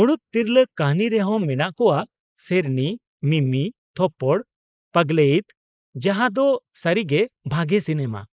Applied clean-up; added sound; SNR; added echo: neural mask model Resemble Enhance denoiser.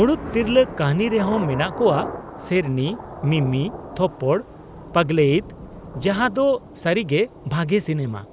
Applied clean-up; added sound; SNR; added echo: none; Thunder / Rain; 13 dB; none.